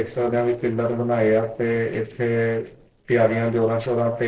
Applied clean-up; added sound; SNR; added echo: neural separator model SepFormer DNS4.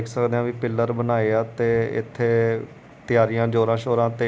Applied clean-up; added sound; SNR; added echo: none; none; none; none.